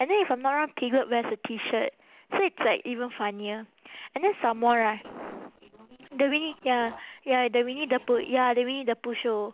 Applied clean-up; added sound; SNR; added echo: none; none; none; none.